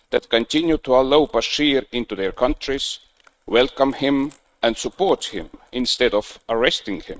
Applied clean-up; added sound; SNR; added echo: neural mask model RNNoise.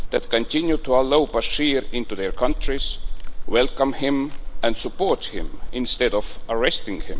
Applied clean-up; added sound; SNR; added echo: none; Crackle; 1 dB; none.